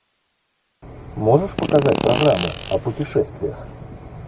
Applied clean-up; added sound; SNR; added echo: none; Fart; 4 dB; none.